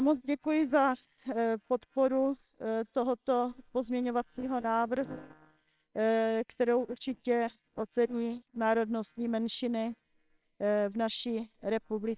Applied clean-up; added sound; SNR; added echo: neural separator model SepFormer WHAMR!.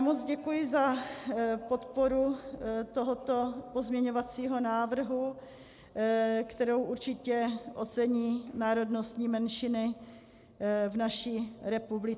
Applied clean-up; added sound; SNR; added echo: none; none; none; none.